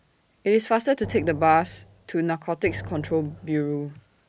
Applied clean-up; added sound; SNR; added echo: none; Drum; 15 dB; none.